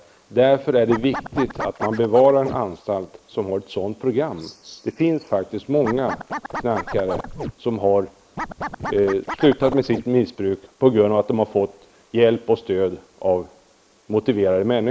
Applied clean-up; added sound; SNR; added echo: neural mask model Resemble Enhance denoiser.